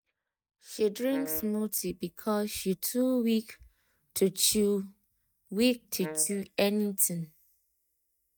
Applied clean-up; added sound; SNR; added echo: neural mask model DeepFilterNet 3.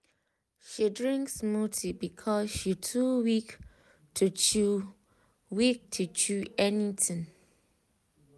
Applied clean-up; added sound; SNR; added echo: none; none; none; none.